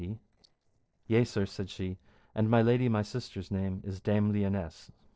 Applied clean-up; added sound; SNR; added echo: neural separator model SepFormer DNS4.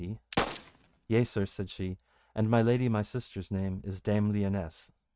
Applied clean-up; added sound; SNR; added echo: neural mask model RNNoise.